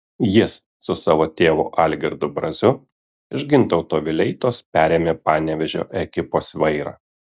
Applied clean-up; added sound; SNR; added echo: none; none; none; none.